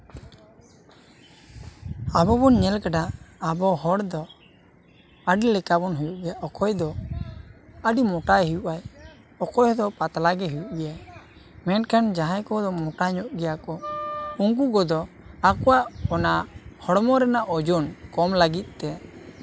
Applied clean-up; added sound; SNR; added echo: none; Wind instrument, woodwind instrument; 12 dB; none.